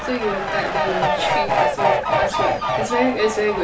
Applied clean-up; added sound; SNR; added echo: none; Fowl; -4 dB; reverberation time 0.3 s.